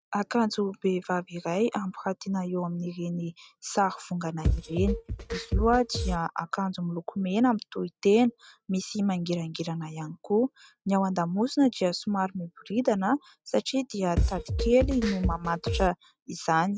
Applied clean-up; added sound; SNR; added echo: neural mask model RNNoise.